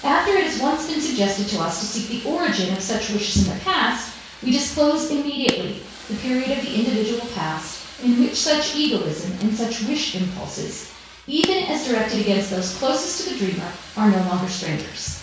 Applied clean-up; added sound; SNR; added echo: none; Fire; 15 dB; reverberation time 0.6 s.